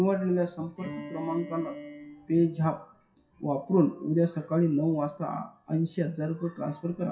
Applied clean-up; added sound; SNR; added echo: classical method WPE with log-MMSE.